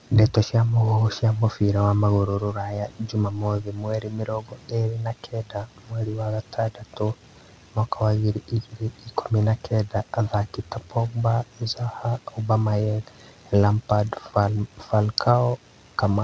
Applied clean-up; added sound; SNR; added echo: none; none; none; none.